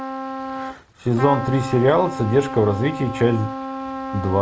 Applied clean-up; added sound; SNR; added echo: none; Trumpet; 8 dB; none.